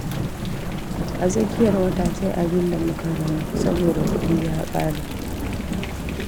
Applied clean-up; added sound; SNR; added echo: none; Thunder / Rain; 1 dB; none.